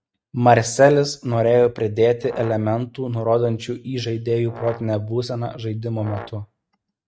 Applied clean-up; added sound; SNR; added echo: neural mask model RNNoise.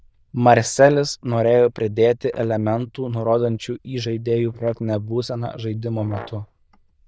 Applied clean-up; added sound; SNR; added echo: neural diffusion model UNIVERSE++.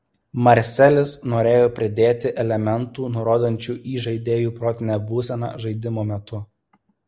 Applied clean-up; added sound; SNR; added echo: none; none; none; none.